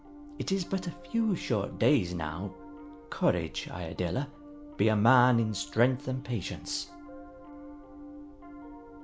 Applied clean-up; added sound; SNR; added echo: none; Piano; 16 dB; none.